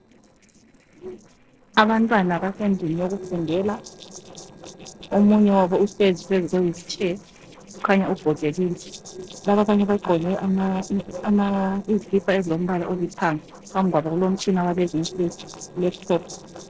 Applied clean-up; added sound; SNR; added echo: neural separator model SepFormer DNS4.